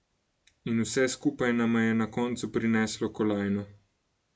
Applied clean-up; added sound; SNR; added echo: none; none; none; none.